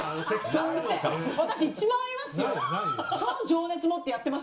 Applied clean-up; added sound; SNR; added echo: none; none; none; reverberation time 0.6 s.